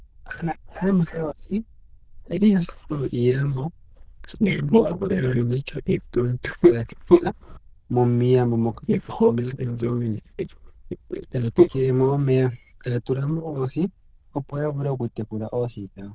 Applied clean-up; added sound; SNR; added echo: neural diffusion model UNIVERSE++.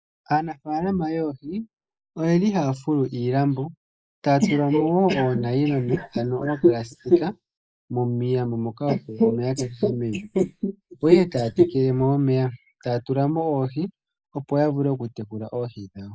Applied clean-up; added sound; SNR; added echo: neural mask model Resemble Enhance denoiser.